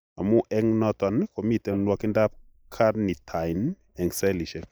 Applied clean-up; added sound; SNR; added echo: neural mask model Resemble Enhance denoiser.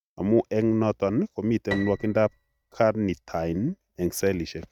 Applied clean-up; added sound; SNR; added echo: neural mask model RNNoise.